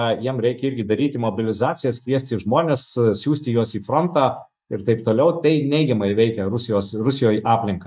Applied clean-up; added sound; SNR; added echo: neural mask model DeepFilterNet 3.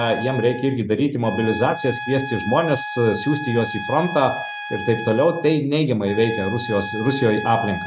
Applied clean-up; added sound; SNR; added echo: none; Trumpet; 10 dB; none.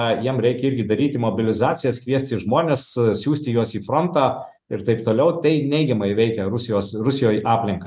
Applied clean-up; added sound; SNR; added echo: none; none; none; none.